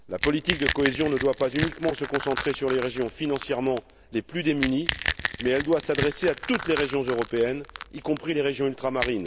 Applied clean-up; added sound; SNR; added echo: none; Crack / Crushing; 5 dB; none.